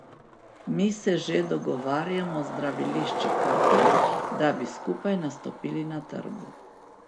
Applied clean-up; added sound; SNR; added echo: none; Skateboard; 0 dB; none.